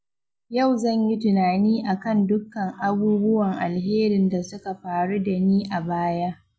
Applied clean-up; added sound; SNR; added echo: none; none; none; none.